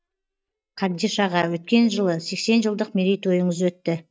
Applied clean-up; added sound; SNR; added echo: neural mask model DeepFilterNet 3.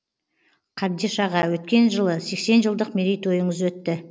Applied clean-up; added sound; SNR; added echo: none; none; none; none.